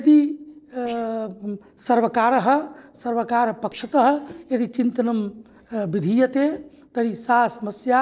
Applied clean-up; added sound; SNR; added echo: neural separator model SepFormer DNS4.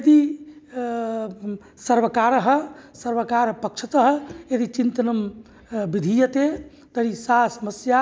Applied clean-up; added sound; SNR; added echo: none; none; none; none.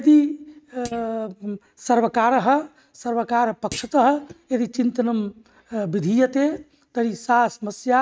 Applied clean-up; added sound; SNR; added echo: neural mask model RNNoise.